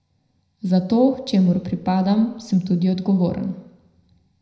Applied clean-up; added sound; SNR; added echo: none; none; none; reverberation time 0.8 s.